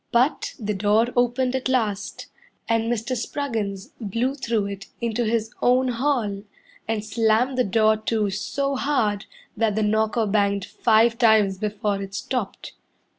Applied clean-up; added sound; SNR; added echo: none; none; none; none.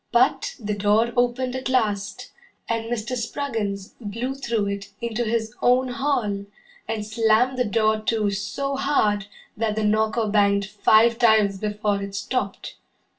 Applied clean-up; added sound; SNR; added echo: none; none; none; reverberation time 0.2 s.